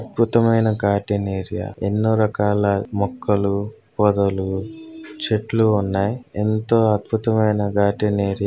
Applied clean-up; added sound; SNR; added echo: none; none; none; none.